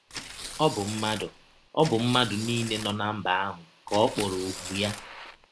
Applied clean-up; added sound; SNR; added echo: none; Tearing + Fire; 10 dB; none.